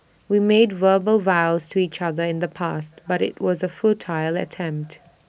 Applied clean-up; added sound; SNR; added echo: none; none; none; none.